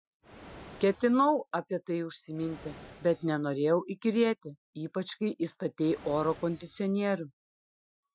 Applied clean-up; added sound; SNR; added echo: classical method Wiener filter.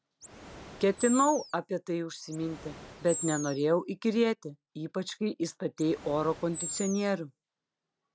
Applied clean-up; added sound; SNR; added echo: none; Animal; 10 dB; none.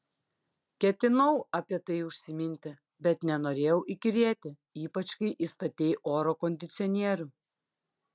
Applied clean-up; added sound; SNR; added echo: none; none; none; none.